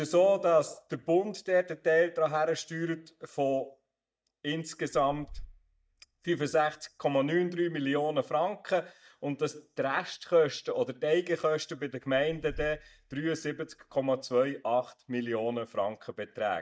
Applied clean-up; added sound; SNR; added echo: neural mask model DeepFilterNet 3.